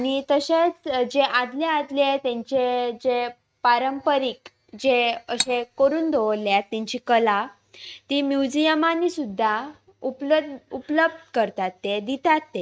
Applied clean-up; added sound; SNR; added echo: neural mask model RNNoise.